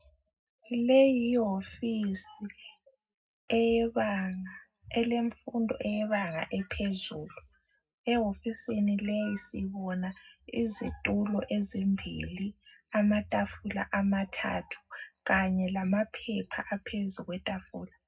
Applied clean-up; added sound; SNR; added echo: none; none; none; reverberation time 0.3 s.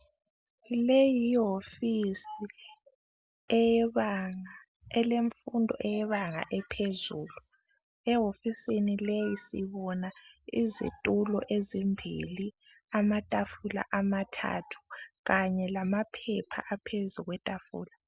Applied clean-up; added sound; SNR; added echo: none; none; none; none.